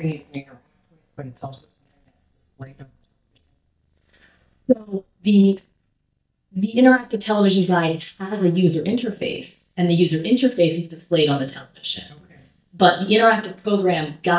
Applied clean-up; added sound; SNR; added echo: neural mask model DeepFilterNet 3.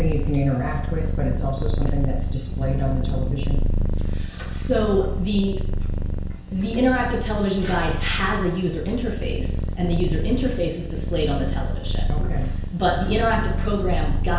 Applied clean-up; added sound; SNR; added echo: none; Purr; -2 dB; reverberation time 0.5 s.